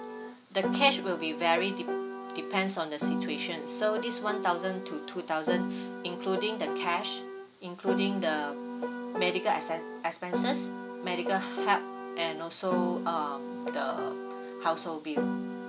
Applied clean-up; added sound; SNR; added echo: none; Piano; 3 dB; none.